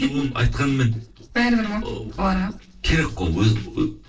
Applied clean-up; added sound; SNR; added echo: neural separator model SepFormer DNS4.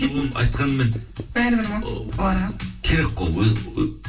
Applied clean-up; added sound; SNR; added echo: none; Writing; 19 dB; reverberation time 0.3 s.